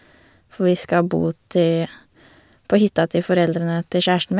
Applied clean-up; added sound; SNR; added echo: none; none; none; none.